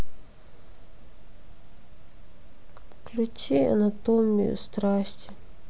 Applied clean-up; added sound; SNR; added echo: none; none; none; none.